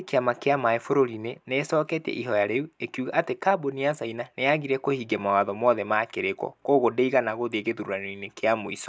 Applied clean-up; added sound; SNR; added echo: none; none; none; none.